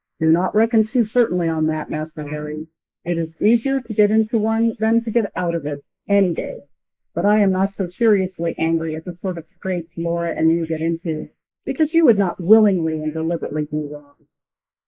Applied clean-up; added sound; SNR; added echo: neural mask model Resemble Enhance denoiser.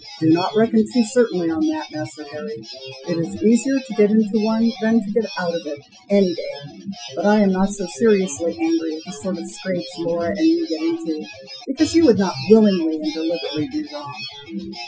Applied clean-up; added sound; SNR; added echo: classical method Wiener filter.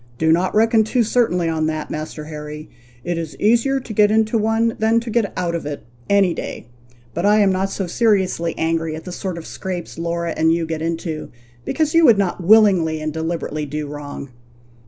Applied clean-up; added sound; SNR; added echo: none; none; none; none.